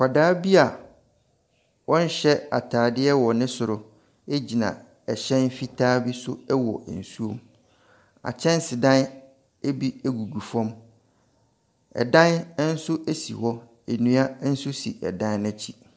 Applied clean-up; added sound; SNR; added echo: none; none; none; none.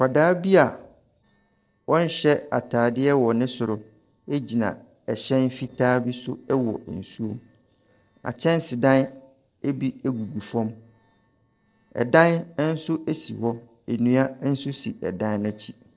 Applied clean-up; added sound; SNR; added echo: neural separator model SepFormer DNS4.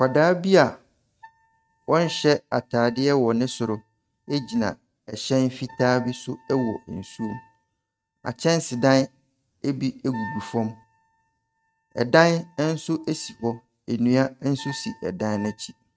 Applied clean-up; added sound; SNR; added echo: neural mask model RNNoise.